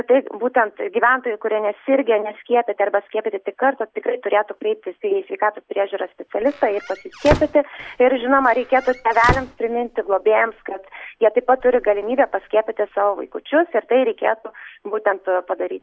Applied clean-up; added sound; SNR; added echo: none; Squeak / Slam / Wood; 7 dB; none.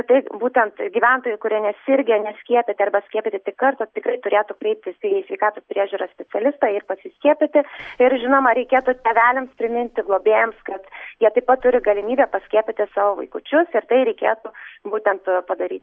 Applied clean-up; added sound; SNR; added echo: none; none; none; none.